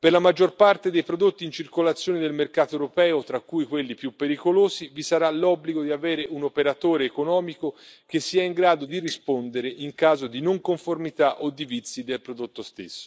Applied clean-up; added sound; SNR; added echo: neural mask model Resemble Enhance denoiser.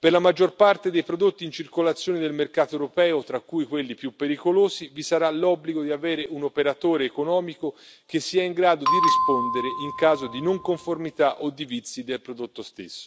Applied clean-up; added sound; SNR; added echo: none; Bell; 2 dB; none.